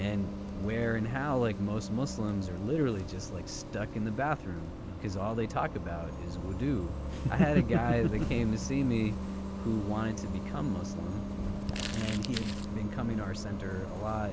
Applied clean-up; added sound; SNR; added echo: none; Bus + Crumpling, crinkling; 5 dB; none.